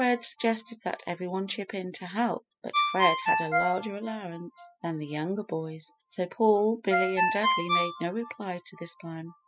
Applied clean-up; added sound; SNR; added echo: classical method spectral subtraction.